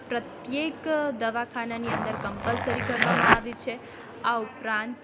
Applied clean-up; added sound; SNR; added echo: none; Zipper (clothing); -4 dB; none.